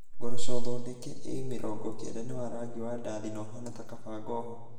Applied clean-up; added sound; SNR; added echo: none; none; none; reverberation time 1.2 s.